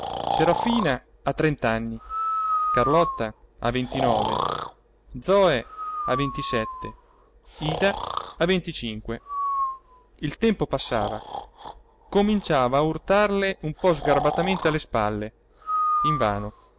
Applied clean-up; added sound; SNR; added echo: none; Breathing; 5 dB; none.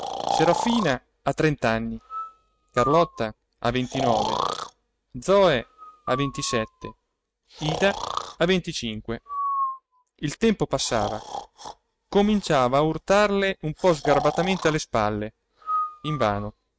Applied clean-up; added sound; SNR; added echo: neural mask model RNNoise.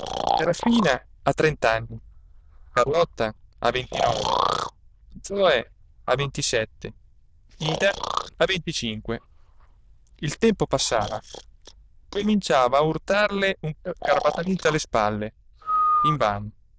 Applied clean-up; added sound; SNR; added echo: neural diffusion model UNIVERSE++.